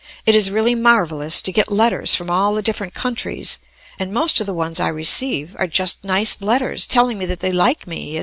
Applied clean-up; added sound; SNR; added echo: none; none; none; none.